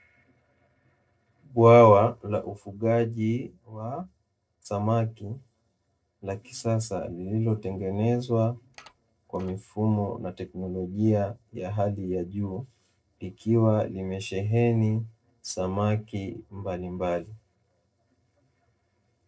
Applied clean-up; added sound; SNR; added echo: neural separator model SepFormer DNS4.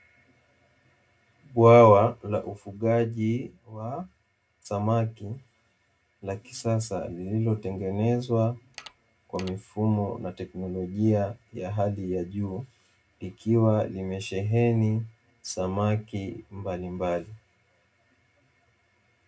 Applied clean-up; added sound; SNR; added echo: none; Mechanisms; 19 dB; reverberation time 0.2 s.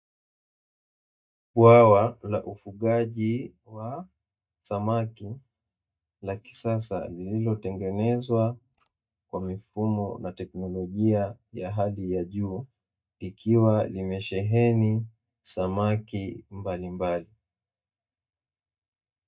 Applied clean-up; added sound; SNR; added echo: neural mask model DeepFilterNet 3.